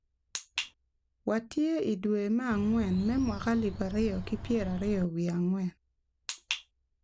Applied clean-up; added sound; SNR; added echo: none; Bird; 9 dB; none.